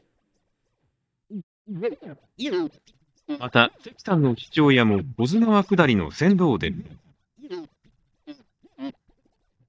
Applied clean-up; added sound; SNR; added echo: neural mask model DeepFilterNet 3.